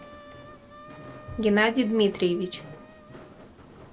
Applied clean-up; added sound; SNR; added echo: none; Walk, footsteps + Wind instrument, woodwind instrument; 18 dB; none.